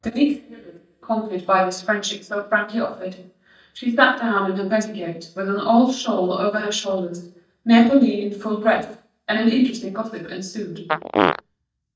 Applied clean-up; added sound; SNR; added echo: neural mask model DeepFilterNet 3.